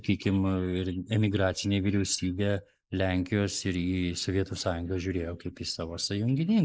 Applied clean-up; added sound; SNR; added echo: neural mask model Resemble Enhance denoiser.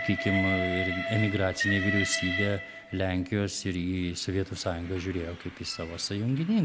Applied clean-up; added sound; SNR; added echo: none; Train; 5 dB; none.